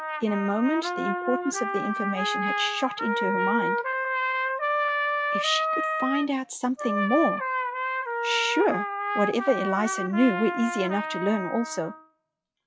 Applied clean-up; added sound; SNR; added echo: classical method log-MMSE.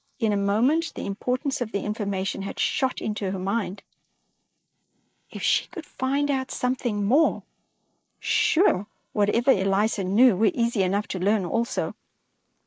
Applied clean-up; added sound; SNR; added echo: neural mask model Resemble Enhance denoiser.